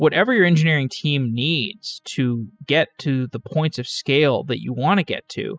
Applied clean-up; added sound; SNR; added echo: classical method spectral subtraction.